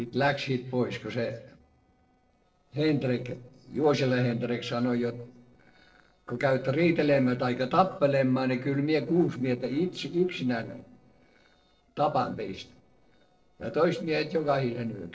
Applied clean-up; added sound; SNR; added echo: neural separator model SepFormer DNS4.